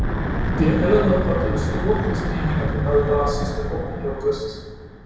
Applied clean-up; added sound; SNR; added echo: none; Wind / Breathing; 1 dB; reverberation time 1.2 s.